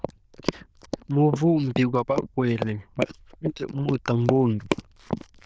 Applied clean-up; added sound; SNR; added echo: neural diffusion model UNIVERSE++.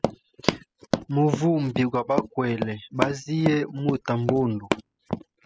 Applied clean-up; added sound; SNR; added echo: classical method spectral subtraction.